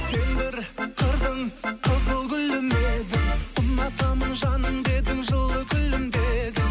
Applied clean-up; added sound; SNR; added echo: none; none; none; none.